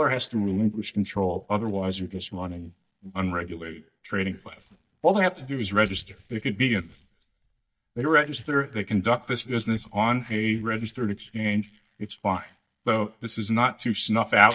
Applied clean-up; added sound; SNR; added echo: neural mask model DeepFilterNet 3.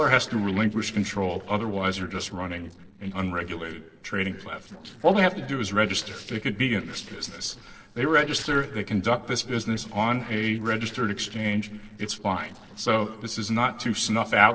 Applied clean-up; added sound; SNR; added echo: neural separator model SepFormer DNS4.